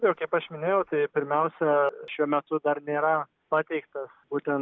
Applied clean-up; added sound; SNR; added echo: none; none; none; none.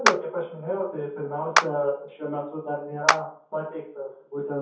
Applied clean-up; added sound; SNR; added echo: none; Clapping; -1 dB; reverberation time 0.6 s.